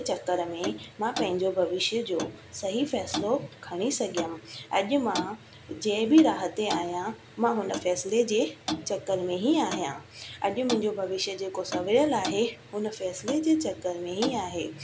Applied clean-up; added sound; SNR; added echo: none; Clock; 11 dB; none.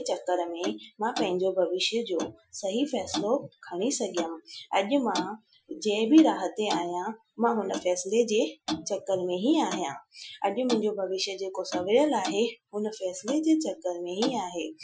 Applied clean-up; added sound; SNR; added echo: classical method Wiener filter.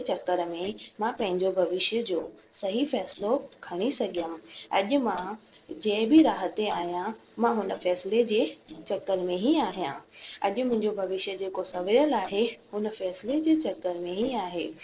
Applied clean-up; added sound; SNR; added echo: neural separator model SepFormer DNS4.